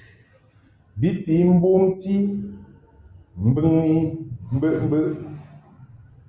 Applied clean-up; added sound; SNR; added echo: none; none; none; none.